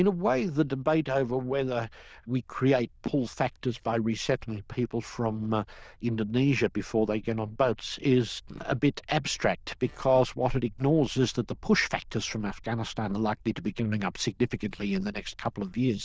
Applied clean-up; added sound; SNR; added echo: neural diffusion model UNIVERSE++.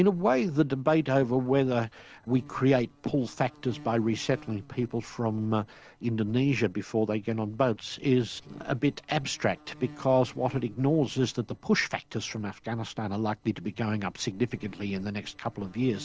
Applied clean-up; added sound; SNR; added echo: neural separator model SepFormer DNS4.